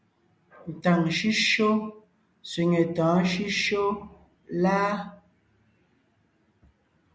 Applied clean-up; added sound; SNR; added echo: none; none; none; none.